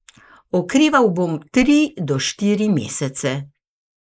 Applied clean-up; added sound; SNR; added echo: neural mask model Resemble Enhance denoiser.